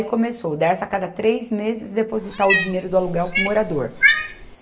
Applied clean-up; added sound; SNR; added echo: none; Cat; 1 dB; reverberation time 0.7 s.